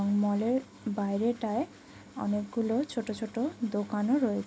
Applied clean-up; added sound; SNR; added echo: none; none; none; none.